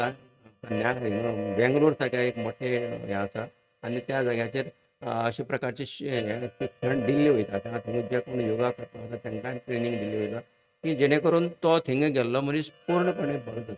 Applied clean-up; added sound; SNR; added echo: neural mask model RNNoise.